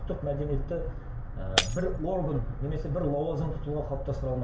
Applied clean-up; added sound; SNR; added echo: none; Shatter; 8 dB; reverberation time 1.2 s.